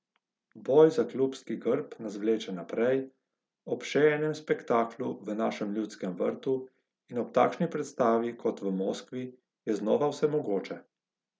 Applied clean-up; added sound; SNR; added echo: none; none; none; none.